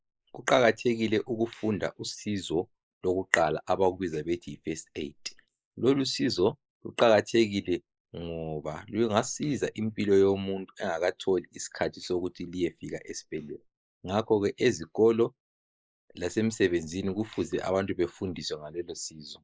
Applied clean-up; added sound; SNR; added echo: neural mask model Resemble Enhance denoiser.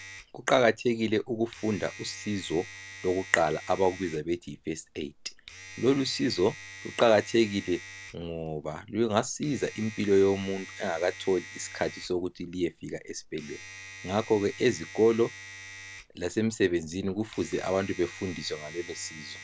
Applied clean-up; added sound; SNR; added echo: none; Domestic sounds, home sounds; 17 dB; none.